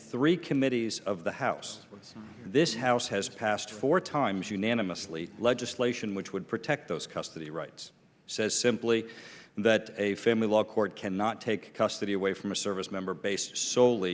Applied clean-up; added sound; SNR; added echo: none; none; none; none.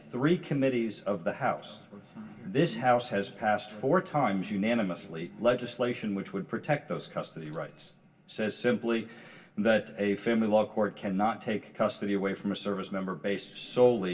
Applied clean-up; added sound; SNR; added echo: none; Tambourine; 20 dB; reverberation time 0.2 s.